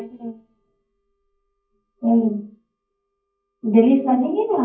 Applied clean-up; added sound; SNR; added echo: neural mask model DeepFilterNet 3.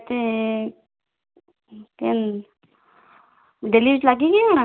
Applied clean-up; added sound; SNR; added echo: none; none; none; none.